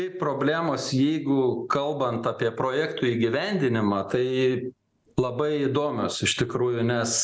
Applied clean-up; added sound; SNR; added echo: none; none; none; none.